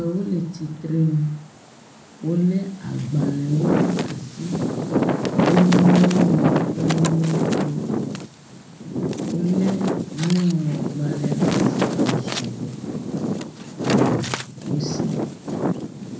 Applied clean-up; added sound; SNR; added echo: none; Wind; 0 dB; reverberation time 0.5 s.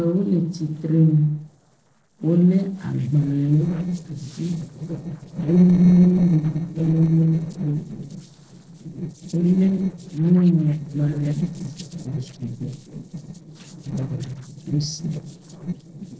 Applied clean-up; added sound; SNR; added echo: neural separator model SepFormer DNS4.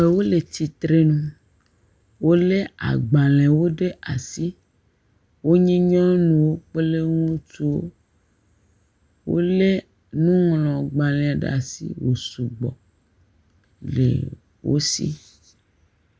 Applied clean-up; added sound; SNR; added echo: none; none; none; none.